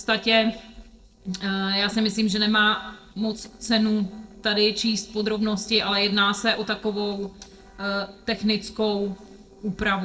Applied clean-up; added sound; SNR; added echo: neural separator model SepFormer DNS4.